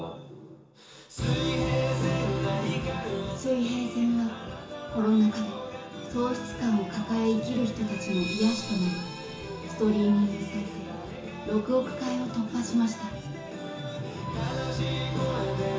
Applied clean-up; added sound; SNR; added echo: none; none; none; reverberation time 0.7 s.